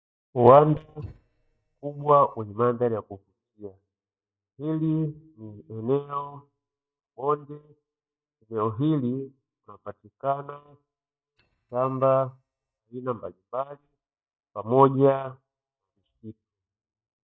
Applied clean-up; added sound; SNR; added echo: neural mask model DeepFilterNet 3.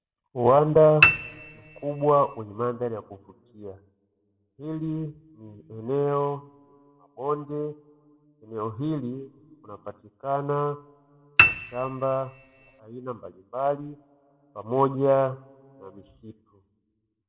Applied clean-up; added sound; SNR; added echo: none; Piano; -3 dB; reverberation time 1.0 s.